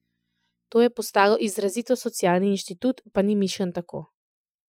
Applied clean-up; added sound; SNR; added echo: classical method Wiener filter.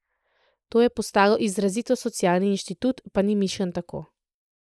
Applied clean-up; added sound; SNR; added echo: neural mask model Resemble Enhance denoiser.